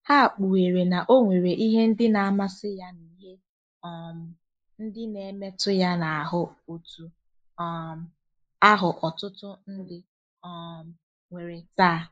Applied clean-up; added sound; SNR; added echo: neural mask model Resemble Enhance denoiser.